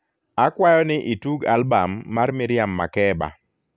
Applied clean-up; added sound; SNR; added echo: none; none; none; none.